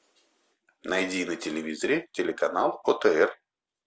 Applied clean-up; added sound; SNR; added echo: none; none; none; none.